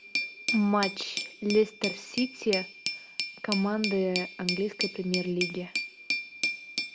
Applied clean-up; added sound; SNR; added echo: none; Glass; 4 dB; none.